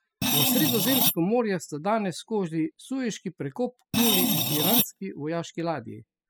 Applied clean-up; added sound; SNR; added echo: classical method spectral subtraction.